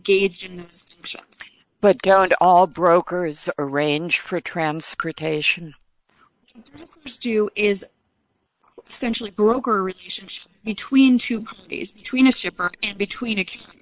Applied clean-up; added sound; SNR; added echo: neural separator model SepFormer WHAM!.